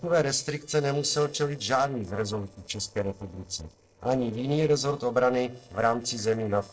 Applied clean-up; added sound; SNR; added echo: neural separator model SepFormer DNS4.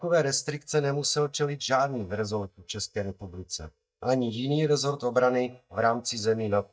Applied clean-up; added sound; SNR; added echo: neural mask model DeepFilterNet 3.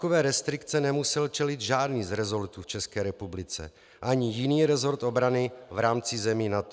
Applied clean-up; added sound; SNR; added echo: none; none; none; none.